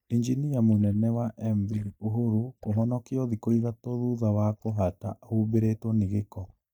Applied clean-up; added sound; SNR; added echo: neural mask model DeepFilterNet 3.